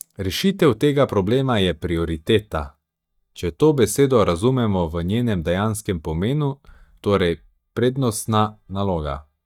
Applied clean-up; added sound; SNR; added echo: neural mask model DeepFilterNet 3.